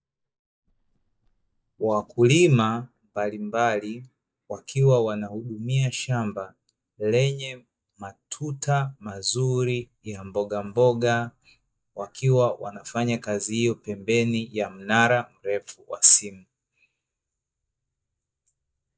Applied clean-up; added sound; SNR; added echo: neural mask model DeepFilterNet 3.